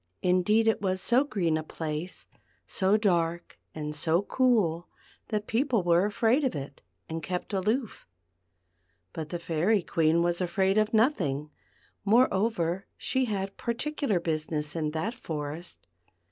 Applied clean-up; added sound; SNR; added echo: none; none; none; none.